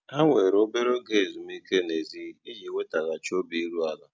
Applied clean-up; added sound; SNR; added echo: none; none; none; none.